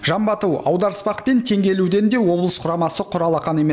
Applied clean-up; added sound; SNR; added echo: none; none; none; none.